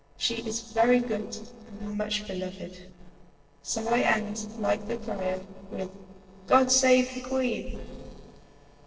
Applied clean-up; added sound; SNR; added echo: neural separator model SepFormer DNS4.